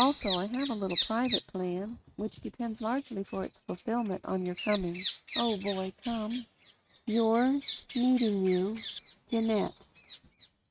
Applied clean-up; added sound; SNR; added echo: neural mask model RNNoise.